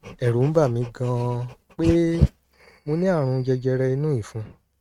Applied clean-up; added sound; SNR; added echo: neural mask model RNNoise.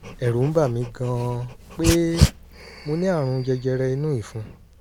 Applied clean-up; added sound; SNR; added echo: none; Dog; 4 dB; none.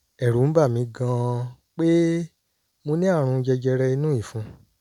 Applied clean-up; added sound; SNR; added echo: none; none; none; none.